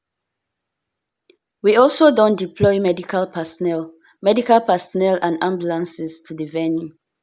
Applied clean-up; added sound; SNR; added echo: none; none; none; none.